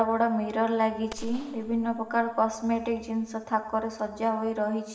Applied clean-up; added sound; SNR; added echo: none; Gunshot, gunfire; 17 dB; reverberation time 2.4 s.